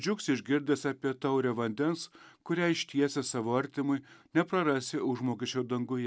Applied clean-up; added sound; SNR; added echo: none; none; none; none.